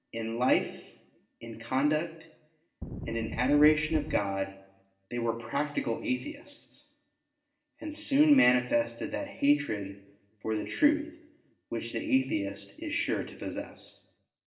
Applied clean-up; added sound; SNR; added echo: none; Wind; 7 dB; reverberation time 0.7 s.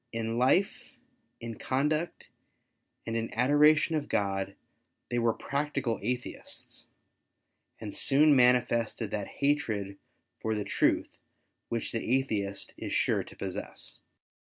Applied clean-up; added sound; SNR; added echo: none; none; none; none.